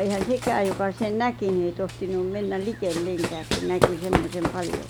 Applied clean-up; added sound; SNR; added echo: none; Run; 4 dB; none.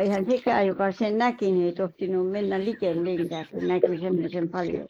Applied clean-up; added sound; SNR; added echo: neural mask model Resemble Enhance denoiser.